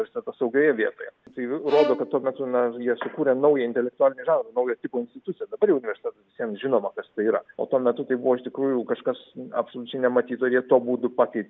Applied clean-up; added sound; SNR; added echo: none; Bowed string instrument; 9 dB; none.